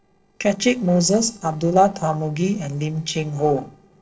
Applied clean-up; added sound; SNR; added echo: neural separator model SepFormer DNS4.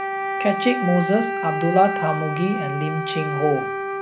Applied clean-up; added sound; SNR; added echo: none; Wind instrument, woodwind instrument; 4 dB; none.